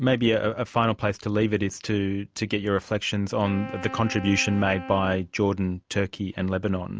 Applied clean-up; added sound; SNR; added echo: none; Wind instrument, woodwind instrument; 15 dB; none.